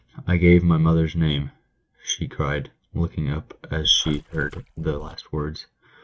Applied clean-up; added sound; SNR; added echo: neural mask model RNNoise.